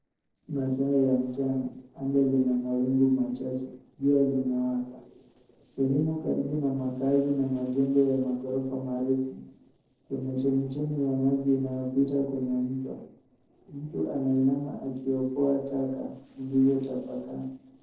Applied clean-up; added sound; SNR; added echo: neural separator model SepFormer DNS4.